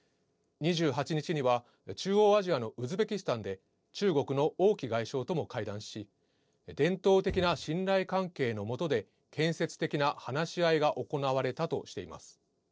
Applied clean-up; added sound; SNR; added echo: neural separator model SepFormer DNS4.